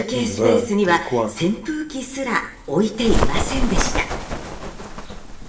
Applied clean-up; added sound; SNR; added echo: none; Bird; 0 dB; reverberation time 1.0 s.